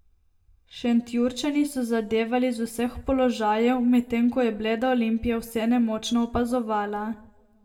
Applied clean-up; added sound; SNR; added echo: none; none; none; reverberation time 0.6 s.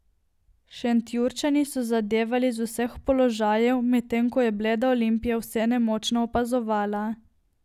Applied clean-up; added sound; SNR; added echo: none; none; none; none.